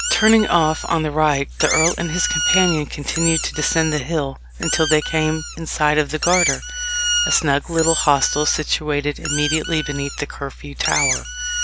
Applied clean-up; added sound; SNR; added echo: none; Squeak; 4 dB; none.